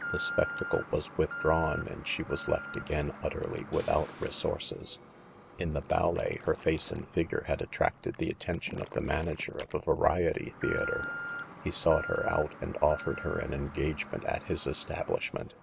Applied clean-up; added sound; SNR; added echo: none; Alarm; 11 dB; none.